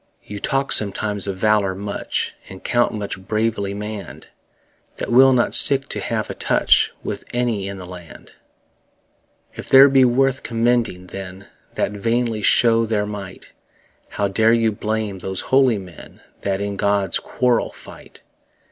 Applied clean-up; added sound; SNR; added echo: none; none; none; none.